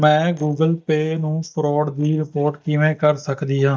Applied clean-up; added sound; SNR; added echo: neural mask model DeepFilterNet 3.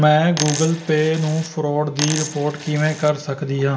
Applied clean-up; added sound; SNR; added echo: none; Coin (dropping); 10 dB; reverberation time 1.7 s.